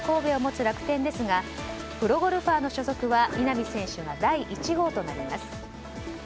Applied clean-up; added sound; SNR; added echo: none; none; none; none.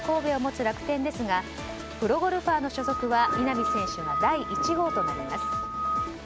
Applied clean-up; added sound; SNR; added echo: none; Screech / Glass; 2 dB; none.